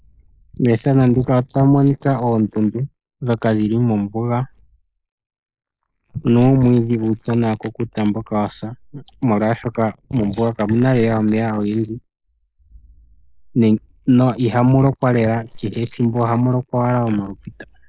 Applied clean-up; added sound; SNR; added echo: neural mask model Resemble Enhance denoiser.